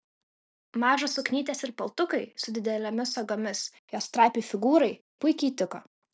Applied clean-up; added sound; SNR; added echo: none; none; none; none.